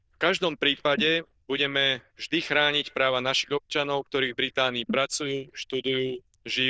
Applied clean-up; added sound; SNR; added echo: neural diffusion model UNIVERSE++.